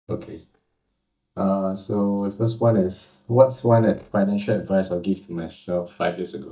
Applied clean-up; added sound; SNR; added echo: neural mask model DeepFilterNet 3.